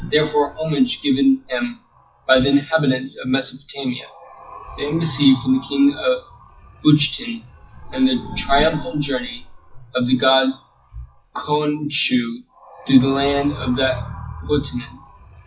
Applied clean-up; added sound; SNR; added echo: classical method WPE with log-MMSE.